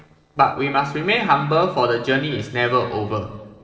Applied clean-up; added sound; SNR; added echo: neural separator model SepFormer DNS4.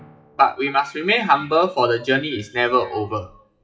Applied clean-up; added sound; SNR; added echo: classical method WPE with log-MMSE.